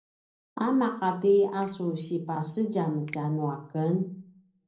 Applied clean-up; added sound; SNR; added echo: neural separator model SepFormer DNS4.